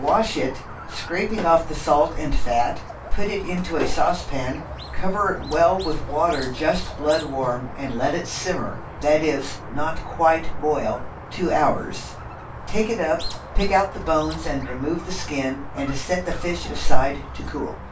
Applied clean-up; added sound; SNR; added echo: none; Squeak; 13 dB; reverberation time 0.2 s.